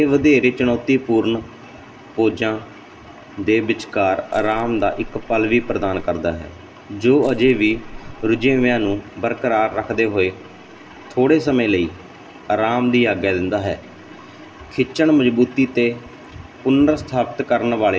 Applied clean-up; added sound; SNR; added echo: none; Crushing; 15 dB; reverberation time 0.6 s.